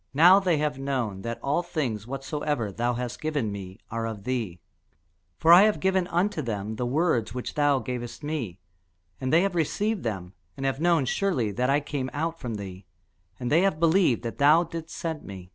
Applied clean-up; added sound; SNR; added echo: none; none; none; none.